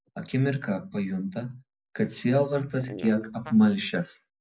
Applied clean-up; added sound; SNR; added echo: neural mask model Resemble Enhance denoiser.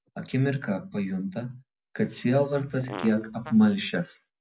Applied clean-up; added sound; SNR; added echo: none; Fart; 15 dB; none.